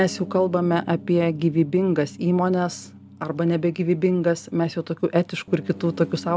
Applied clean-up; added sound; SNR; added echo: none; Piano; 18 dB; none.